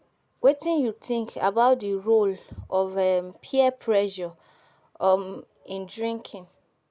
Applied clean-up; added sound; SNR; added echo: none; none; none; none.